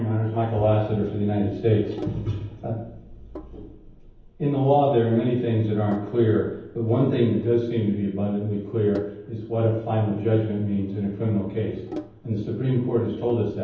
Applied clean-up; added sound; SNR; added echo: none; Sink (filling or washing); 20 dB; reverberation time 0.9 s.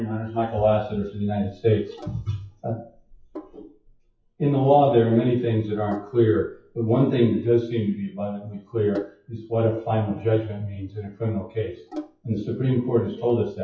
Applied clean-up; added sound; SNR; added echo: classical method WPE with log-MMSE.